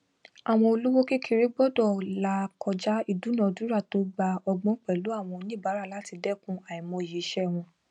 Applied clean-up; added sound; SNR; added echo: none; none; none; none.